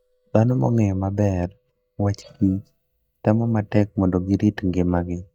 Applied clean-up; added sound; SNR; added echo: neural mask model DeepFilterNet 3.